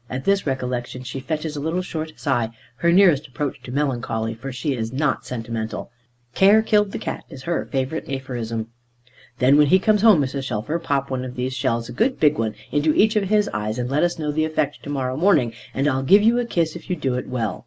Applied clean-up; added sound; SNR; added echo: none; none; none; none.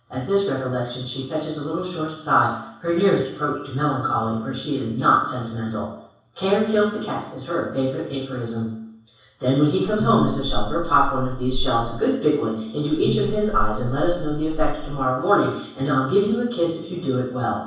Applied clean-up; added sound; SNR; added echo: none; Buzz; 2 dB; reverberation time 0.7 s.